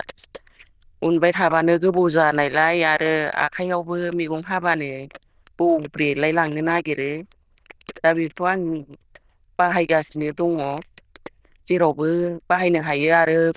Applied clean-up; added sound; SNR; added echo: neural diffusion model UNIVERSE++.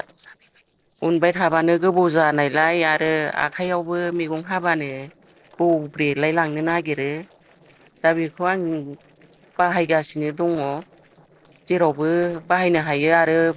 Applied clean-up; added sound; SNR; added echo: neural separator model SepFormer DNS4.